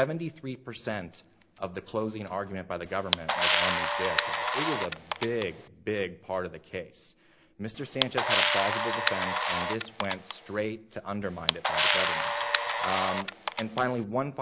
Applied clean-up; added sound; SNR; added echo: none; Camera; -4 dB; none.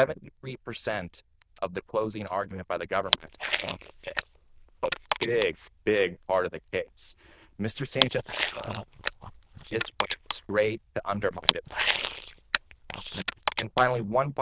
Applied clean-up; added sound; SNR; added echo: neural diffusion model UNIVERSE++.